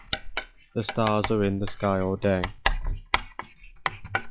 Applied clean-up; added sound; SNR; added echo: classical method log-MMSE.